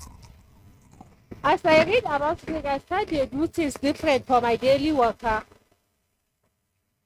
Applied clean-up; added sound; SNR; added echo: neural mask model RNNoise.